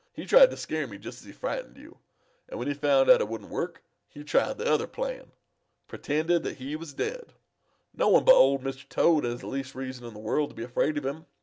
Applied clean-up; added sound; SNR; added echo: none; none; none; none.